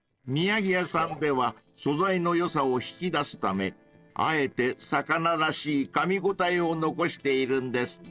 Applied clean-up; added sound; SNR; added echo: neural separator model SepFormer DNS4.